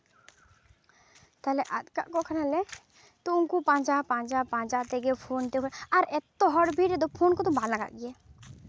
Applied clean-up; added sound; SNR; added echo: none; none; none; none.